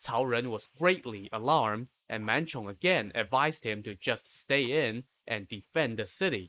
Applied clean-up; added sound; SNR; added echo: neural mask model Resemble Enhance denoiser.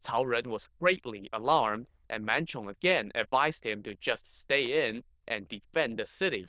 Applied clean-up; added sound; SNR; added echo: neural diffusion model UNIVERSE++.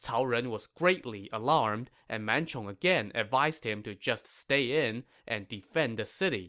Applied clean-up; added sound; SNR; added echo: none; none; none; none.